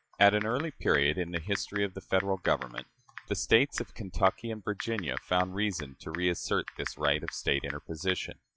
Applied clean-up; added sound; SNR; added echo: classical method log-MMSE.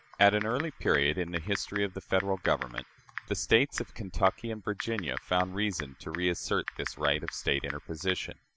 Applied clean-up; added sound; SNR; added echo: none; Typing; 12 dB; none.